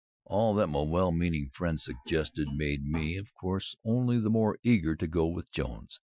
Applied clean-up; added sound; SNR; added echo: classical method Wiener filter.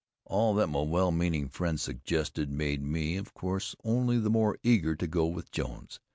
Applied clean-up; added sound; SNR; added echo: none; none; none; none.